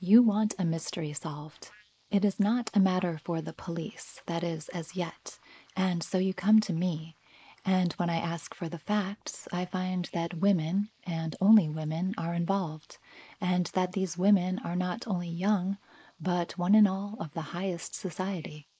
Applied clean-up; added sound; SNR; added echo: neural mask model Resemble Enhance denoiser.